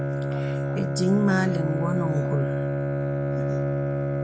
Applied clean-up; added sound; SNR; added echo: none; Bowed string instrument; -3 dB; none.